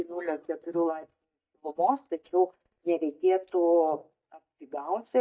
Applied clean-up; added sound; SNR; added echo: neural mask model DeepFilterNet 3.